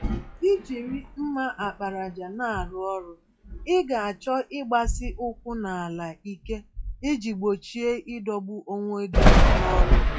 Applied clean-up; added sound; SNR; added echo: classical method log-MMSE.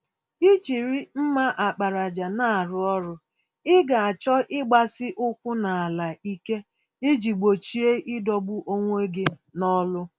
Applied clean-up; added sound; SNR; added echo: none; none; none; none.